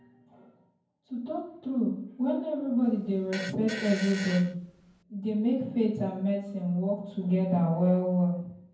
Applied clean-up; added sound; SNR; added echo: none; Fart; 12 dB; reverberation time 0.9 s.